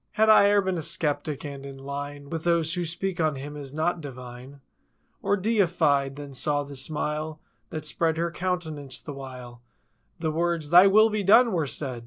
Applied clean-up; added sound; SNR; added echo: none; none; none; none.